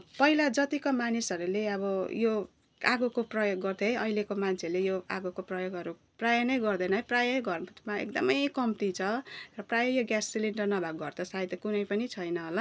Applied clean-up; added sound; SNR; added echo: none; none; none; none.